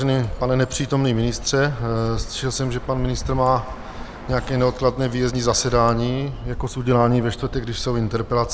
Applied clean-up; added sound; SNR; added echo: none; Bird; 11 dB; none.